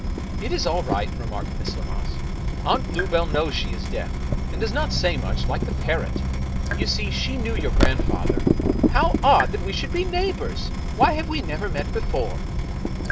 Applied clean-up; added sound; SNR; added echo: none; Drip / Water tap, faucet; -3 dB; none.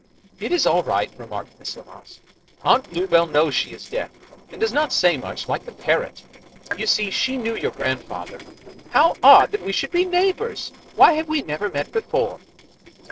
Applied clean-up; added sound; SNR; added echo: neural separator model SepFormer DNS4.